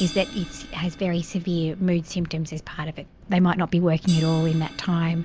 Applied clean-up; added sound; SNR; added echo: none; Crash cymbal; 18 dB; none.